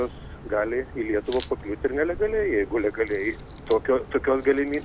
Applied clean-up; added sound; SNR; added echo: none; Crack; 13 dB; none.